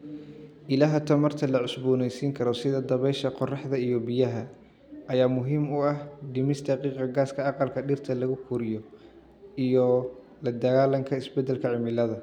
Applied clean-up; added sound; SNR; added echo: none; none; none; none.